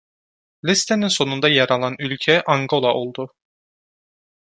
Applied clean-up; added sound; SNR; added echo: none; none; none; none.